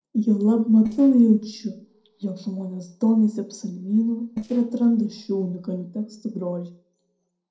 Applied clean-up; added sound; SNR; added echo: neural separator model SepFormer DNS4.